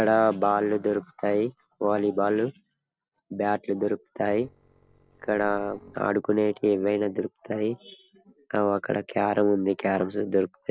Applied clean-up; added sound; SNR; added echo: neural separator model SepFormer DNS4.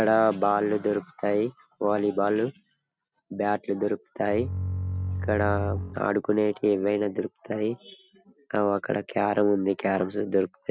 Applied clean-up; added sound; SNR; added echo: none; Bowed string instrument; 4 dB; none.